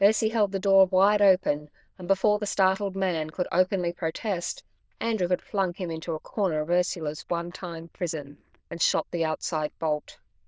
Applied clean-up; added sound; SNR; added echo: neural diffusion model UNIVERSE++.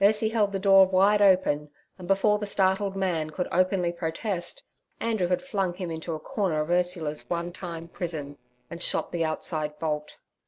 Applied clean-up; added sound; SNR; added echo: neural separator model SepFormer DNS4.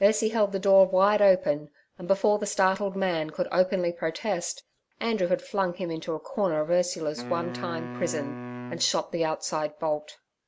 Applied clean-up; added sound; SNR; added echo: none; Wind instrument, woodwind instrument; 12 dB; none.